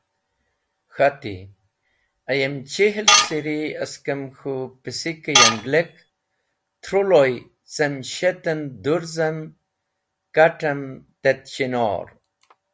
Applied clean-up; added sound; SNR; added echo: none; Tools; -5 dB; none.